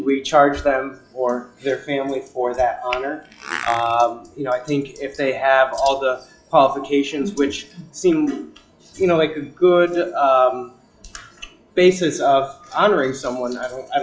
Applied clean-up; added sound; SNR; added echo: classical method WPE with log-MMSE.